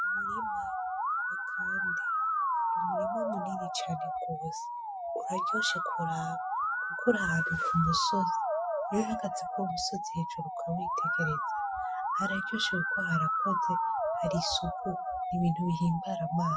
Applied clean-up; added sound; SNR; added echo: classical method spectral subtraction.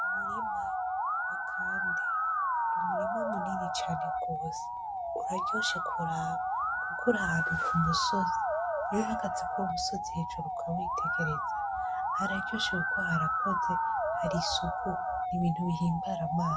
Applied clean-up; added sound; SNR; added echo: none; Musical instrument; -4 dB; none.